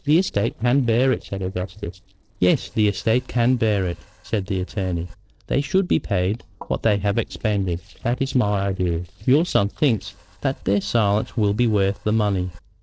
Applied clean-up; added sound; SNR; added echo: neural separator model SepFormer DNS4.